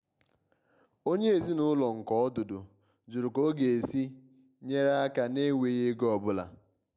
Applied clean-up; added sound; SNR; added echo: none; none; none; none.